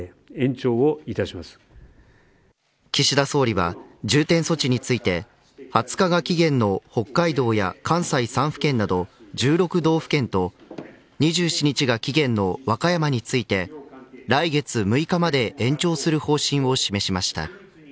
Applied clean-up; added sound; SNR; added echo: none; none; none; none.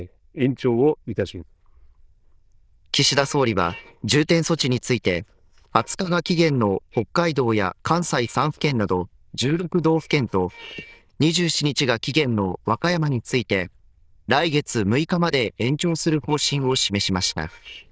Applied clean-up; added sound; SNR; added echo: neural diffusion model UNIVERSE++.